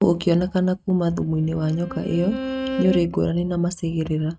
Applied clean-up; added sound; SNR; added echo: neural mask model RNNoise.